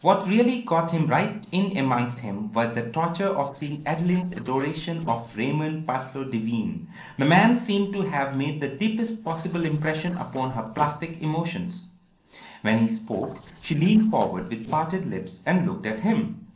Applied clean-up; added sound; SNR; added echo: neural separator model SepFormer DNS4.